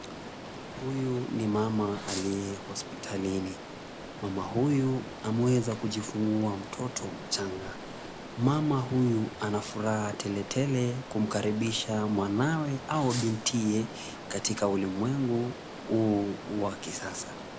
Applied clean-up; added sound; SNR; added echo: none; Stream + Fireworks; 11 dB; none.